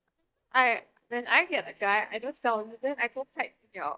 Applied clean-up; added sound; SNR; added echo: neural mask model DeepFilterNet 3.